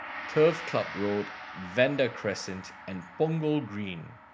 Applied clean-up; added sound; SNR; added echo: none; Gong; 12 dB; none.